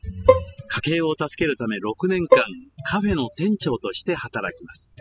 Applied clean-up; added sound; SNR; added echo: classical method spectral subtraction.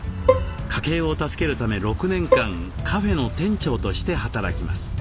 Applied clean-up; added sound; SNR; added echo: none; Bowed string instrument + Wind; 1 dB; none.